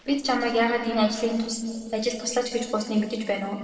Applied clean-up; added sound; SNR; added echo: neural separator model SepFormer DNS4.